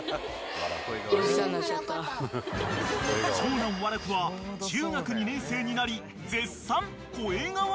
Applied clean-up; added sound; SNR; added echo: none; none; none; none.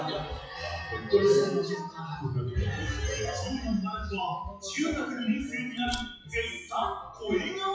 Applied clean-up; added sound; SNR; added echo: classical method WPE with log-MMSE.